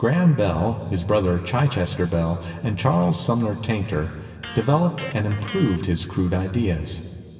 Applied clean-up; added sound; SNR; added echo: none; Electric guitar; 17 dB; reverberation time 2.8 s.